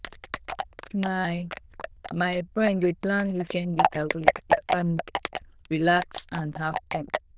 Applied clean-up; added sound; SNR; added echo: neural diffusion model UNIVERSE++.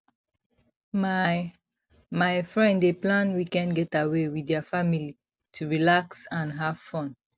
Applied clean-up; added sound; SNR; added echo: none; none; none; none.